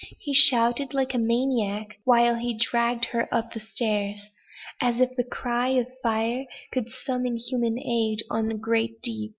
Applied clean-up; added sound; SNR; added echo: none; none; none; none.